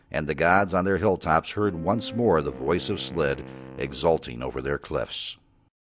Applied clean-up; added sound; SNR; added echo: none; Wind instrument, woodwind instrument; 16 dB; none.